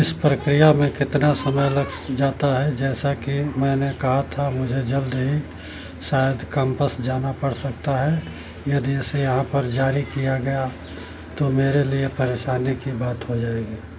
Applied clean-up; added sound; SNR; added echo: none; none; none; none.